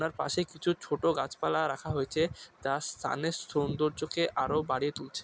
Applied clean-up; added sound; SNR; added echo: none; none; none; none.